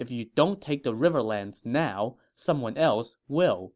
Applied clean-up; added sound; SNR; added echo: none; none; none; none.